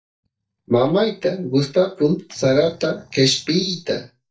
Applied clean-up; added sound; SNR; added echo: neural mask model DeepFilterNet 3.